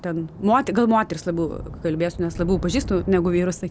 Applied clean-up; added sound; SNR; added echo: none; Thunder / Rain; 13 dB; none.